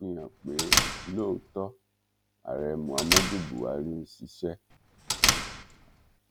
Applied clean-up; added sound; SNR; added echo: none; Door; -5 dB; none.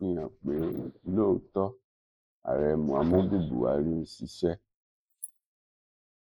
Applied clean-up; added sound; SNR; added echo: neural mask model Resemble Enhance denoiser.